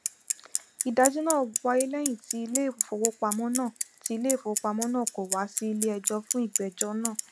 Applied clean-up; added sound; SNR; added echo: none; Bicycle; 3 dB; none.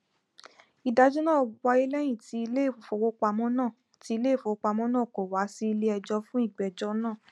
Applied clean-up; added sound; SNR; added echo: none; none; none; none.